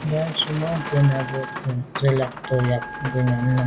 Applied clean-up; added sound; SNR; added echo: none; Telephone + Boat, Water vehicle; 10 dB; none.